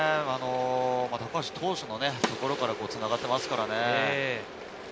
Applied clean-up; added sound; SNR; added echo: none; Snare drum; 9 dB; none.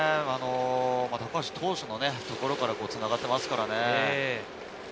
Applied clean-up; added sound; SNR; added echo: none; none; none; none.